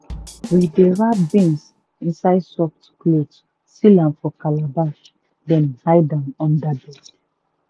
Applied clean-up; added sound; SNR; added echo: none; Drum / Drum kit; 17 dB; none.